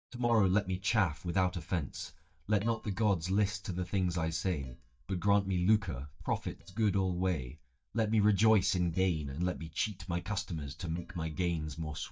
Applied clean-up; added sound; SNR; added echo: neural mask model DeepFilterNet 3.